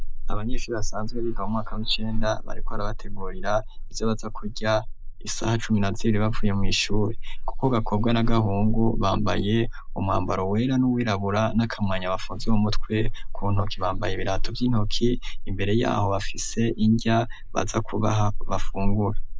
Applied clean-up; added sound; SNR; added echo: neural mask model Resemble Enhance denoiser.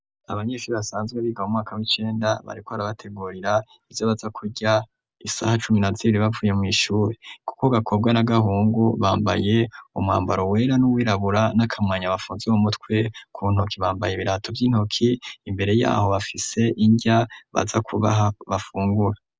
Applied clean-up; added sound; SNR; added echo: none; none; none; none.